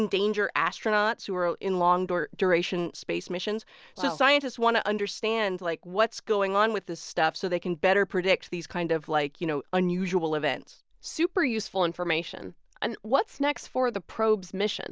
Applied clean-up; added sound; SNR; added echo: none; none; none; none.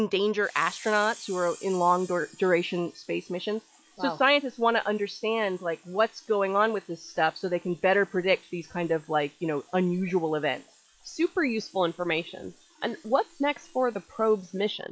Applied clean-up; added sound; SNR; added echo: classical method log-MMSE.